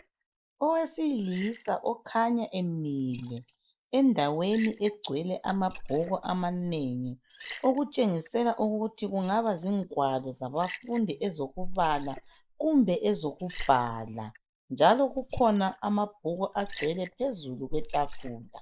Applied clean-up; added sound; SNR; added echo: neural mask model Resemble Enhance denoiser.